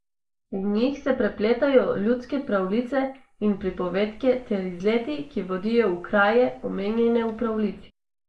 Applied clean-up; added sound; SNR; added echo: neural mask model Resemble Enhance denoiser.